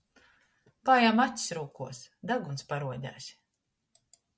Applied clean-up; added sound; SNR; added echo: none; none; none; none.